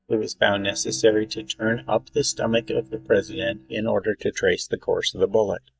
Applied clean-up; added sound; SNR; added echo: neural mask model DeepFilterNet 3.